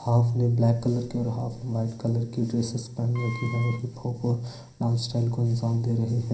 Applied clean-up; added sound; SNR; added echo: none; Wind instrument, woodwind instrument; 16 dB; reverberation time 0.3 s.